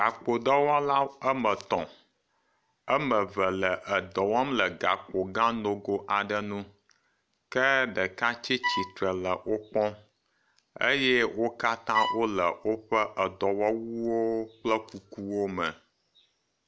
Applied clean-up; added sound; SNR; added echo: none; Bowed string instrument; 5 dB; none.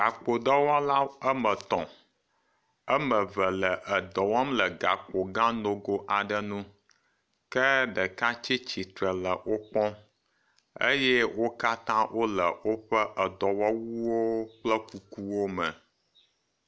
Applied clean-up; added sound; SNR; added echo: none; none; none; none.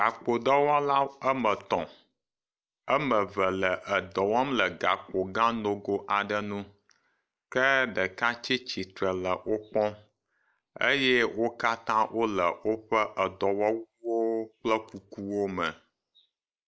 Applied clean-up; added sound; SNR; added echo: neural mask model Resemble Enhance denoiser.